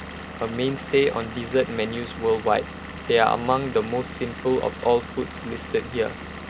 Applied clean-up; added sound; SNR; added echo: none; Engine / Vehicle; 11 dB; none.